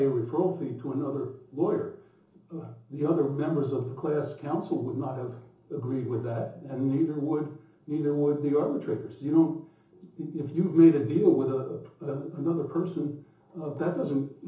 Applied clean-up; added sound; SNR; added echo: none; none; none; reverberation time 0.7 s.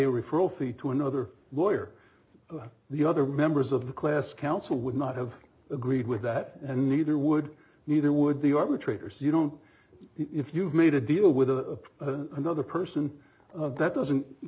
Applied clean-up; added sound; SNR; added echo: none; none; none; none.